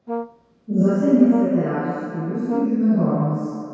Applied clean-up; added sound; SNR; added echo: none; Brass instrument; 14 dB; reverberation time 2.0 s.